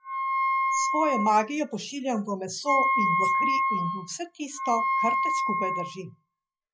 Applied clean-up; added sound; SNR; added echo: classical method log-MMSE.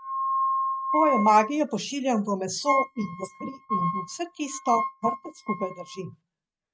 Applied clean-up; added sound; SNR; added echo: neural mask model RNNoise.